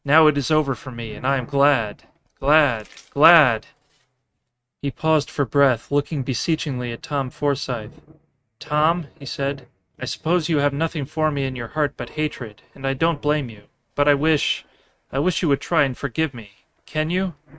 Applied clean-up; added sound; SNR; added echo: neural mask model RNNoise.